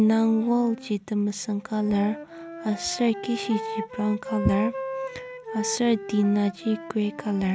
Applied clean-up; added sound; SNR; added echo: none; Wind instrument, woodwind instrument; 11 dB; none.